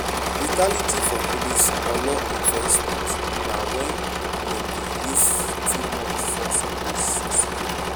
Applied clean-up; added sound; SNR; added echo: none; Engine / Mechanisms; -1 dB; none.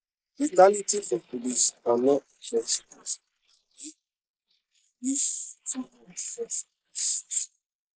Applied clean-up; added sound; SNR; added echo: neural mask model Resemble Enhance denoiser.